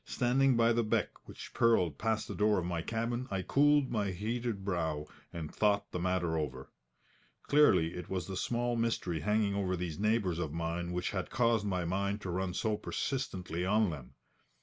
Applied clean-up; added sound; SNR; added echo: none; none; none; none.